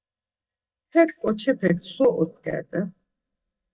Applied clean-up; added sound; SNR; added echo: neural mask model DeepFilterNet 3.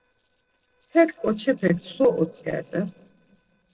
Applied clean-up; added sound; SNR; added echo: neural separator model SepFormer DNS4.